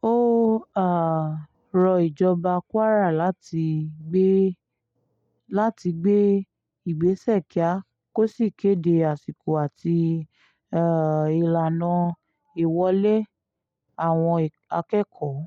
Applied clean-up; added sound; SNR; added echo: none; none; none; none.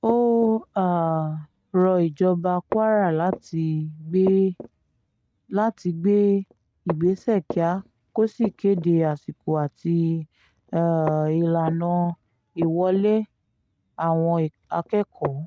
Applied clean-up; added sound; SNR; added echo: neural mask model RNNoise.